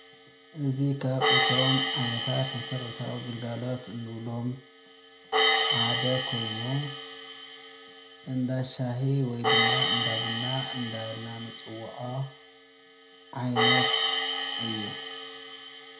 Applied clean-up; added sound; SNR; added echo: none; Hi-hat; -5 dB; reverberation time 0.5 s.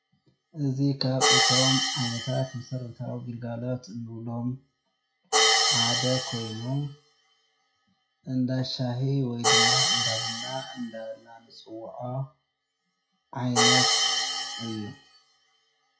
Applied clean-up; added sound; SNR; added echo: classical method WPE with log-MMSE.